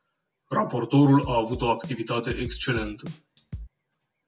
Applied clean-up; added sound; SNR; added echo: none; Drum / Drum kit; 13 dB; none.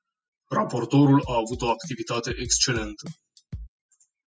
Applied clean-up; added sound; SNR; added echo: classical method spectral subtraction.